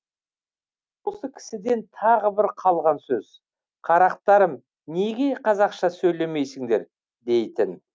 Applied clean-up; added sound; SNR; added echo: none; none; none; none.